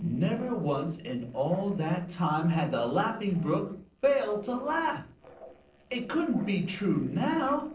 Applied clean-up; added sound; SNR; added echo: neural separator model SepFormer DNS4.